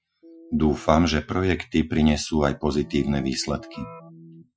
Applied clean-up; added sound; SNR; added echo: classical method Wiener filter.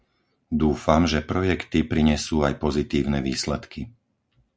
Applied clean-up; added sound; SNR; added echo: none; none; none; none.